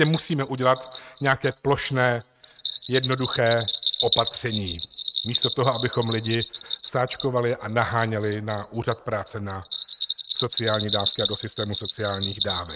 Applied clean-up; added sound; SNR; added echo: neural mask model RNNoise.